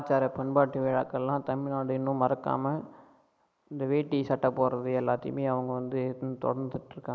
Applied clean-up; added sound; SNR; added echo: neural mask model Resemble Enhance denoiser.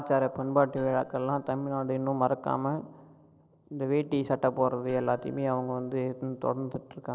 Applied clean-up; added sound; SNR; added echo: neural separator model SepFormer DNS4.